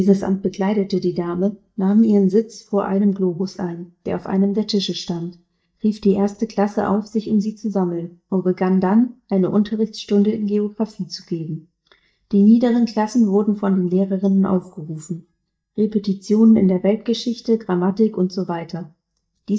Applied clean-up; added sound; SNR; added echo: neural mask model DeepFilterNet 3.